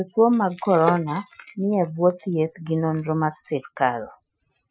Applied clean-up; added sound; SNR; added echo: classical method Wiener filter.